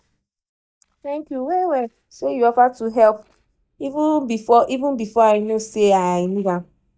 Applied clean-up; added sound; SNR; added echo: neural mask model DeepFilterNet 3.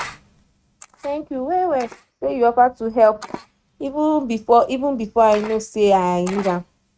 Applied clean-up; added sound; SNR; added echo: neural mask model RNNoise.